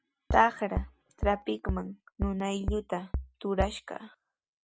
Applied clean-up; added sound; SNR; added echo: none; Bass drum; 5 dB; none.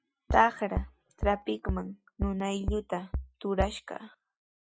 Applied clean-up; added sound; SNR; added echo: classical method log-MMSE.